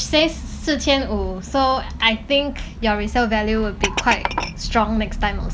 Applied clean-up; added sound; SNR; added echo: none; Glass; 9 dB; none.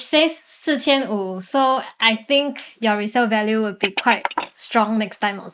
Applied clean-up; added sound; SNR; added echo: neural mask model Resemble Enhance denoiser.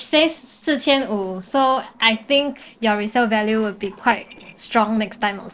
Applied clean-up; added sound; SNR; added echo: neural separator model SepFormer DNS4.